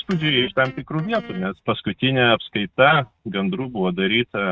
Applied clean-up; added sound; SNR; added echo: neural mask model RNNoise.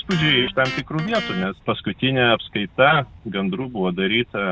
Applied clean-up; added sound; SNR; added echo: none; Electric guitar; 13 dB; none.